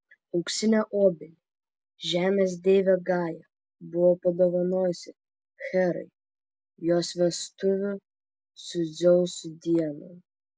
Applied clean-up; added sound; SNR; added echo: none; none; none; none.